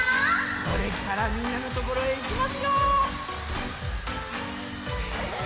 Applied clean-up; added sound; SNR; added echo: none; Gunshot, gunfire; 13 dB; none.